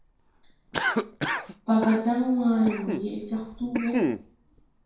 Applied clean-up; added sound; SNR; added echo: none; Cough; 4 dB; reverberation time 0.5 s.